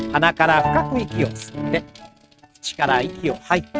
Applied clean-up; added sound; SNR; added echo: neural mask model RNNoise.